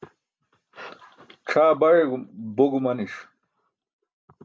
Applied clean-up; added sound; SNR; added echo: none; none; none; none.